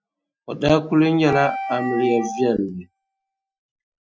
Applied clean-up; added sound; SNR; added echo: classical method Wiener filter.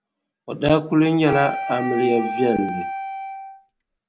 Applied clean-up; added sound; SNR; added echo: none; Wind instrument, woodwind instrument; 7 dB; none.